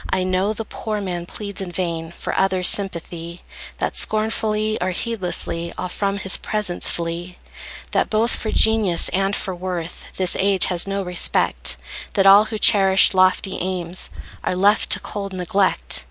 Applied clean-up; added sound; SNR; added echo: none; Wind / Bird; 15 dB; none.